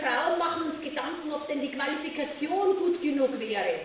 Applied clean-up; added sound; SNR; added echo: none; Water; 20 dB; reverberation time 0.7 s.